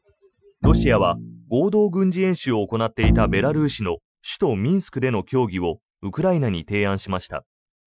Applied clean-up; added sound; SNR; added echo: classical method Wiener filter.